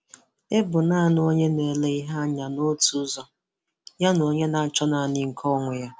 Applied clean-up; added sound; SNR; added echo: none; none; none; none.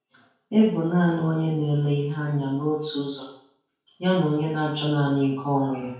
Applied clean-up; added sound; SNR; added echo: none; none; none; reverberation time 0.5 s.